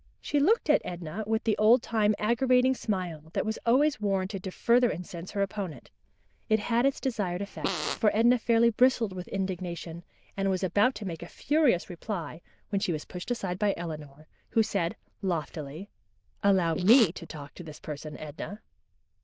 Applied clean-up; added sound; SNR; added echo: neural diffusion model UNIVERSE++.